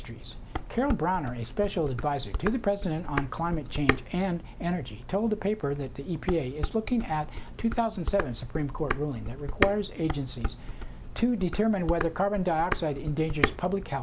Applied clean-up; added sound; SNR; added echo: none; Dishes, pots, and pans; 4 dB; none.